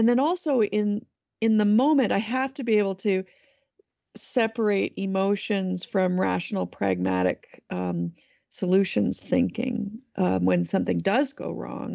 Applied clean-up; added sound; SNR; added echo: none; none; none; none.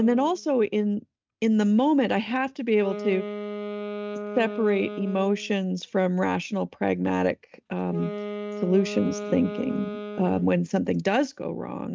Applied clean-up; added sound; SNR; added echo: neural mask model RNNoise.